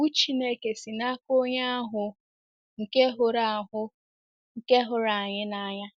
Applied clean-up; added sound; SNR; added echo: none; none; none; none.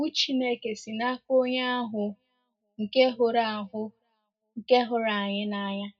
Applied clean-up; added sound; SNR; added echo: none; none; none; reverberation time 0.2 s.